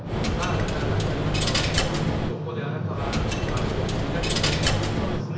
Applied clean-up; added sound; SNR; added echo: none; Coin (dropping); -2 dB; reverberation time 0.6 s.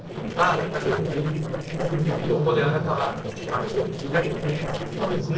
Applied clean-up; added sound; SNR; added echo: neural separator model SepFormer DNS4.